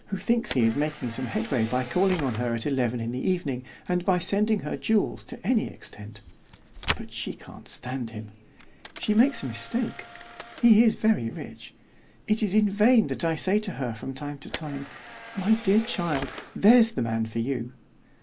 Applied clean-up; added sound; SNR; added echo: none; Camera; 16 dB; none.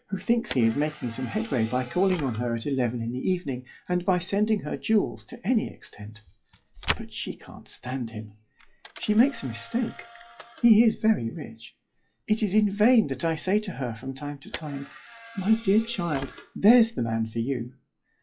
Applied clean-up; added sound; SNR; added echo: classical method log-MMSE.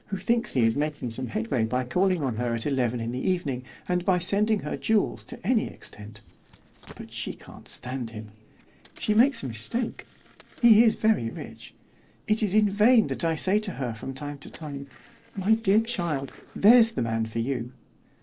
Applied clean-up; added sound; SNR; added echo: neural separator model SepFormer DNS4.